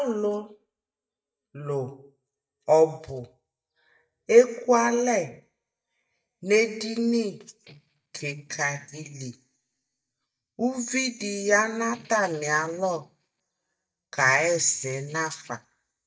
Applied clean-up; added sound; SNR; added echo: neural mask model DeepFilterNet 3.